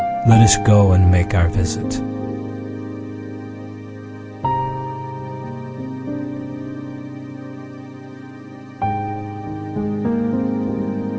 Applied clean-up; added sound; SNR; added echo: none; none; none; none.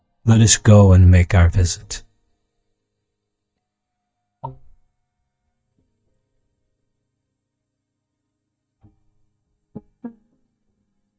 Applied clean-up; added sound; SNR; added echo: neural mask model DeepFilterNet 3.